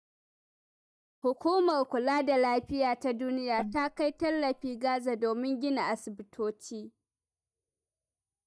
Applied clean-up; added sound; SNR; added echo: neural mask model DeepFilterNet 3.